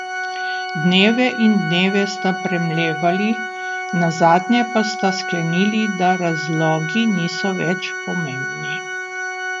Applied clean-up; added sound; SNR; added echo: none; Organ; 6 dB; none.